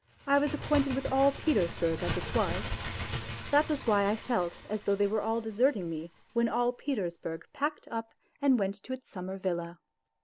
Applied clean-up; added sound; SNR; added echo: none; Bird; 10 dB; none.